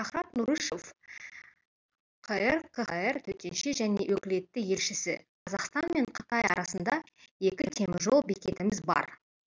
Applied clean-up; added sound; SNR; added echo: none; none; none; none.